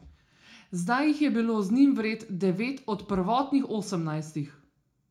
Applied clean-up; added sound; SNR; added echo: none; none; none; reverberation time 0.4 s.